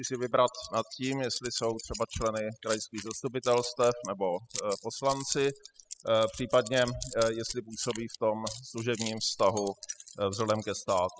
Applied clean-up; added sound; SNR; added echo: classical method spectral subtraction.